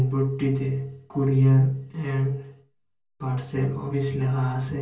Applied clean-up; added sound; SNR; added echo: none; none; none; reverberation time 0.2 s.